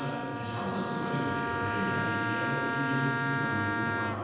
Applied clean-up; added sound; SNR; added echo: none; Wind instrument, woodwind instrument; 0 dB; reverberation time 2.1 s.